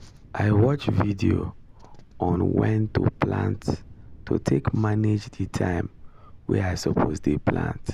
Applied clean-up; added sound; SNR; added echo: none; Thunder; 19 dB; none.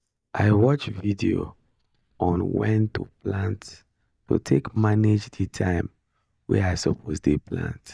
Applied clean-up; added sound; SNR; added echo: neural mask model DeepFilterNet 3.